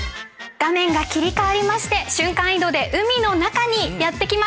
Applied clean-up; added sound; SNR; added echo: none; none; none; none.